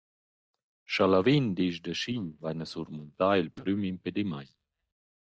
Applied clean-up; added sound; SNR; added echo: neural mask model DeepFilterNet 3.